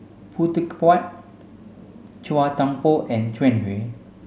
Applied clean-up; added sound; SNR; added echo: none; none; none; none.